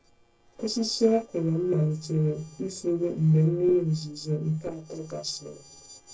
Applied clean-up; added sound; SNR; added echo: neural separator model SepFormer DNS4.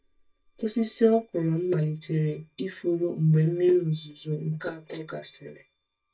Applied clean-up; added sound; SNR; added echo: neural mask model DeepFilterNet 3.